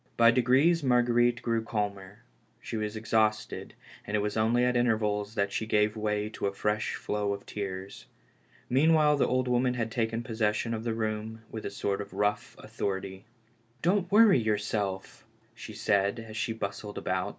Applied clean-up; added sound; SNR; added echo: none; none; none; none.